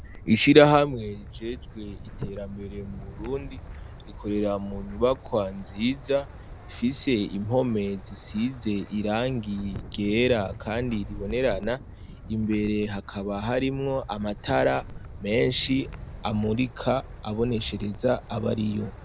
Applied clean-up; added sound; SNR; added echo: none; Wind; 14 dB; none.